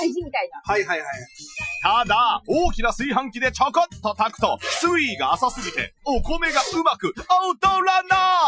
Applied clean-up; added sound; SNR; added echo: classical method Wiener filter.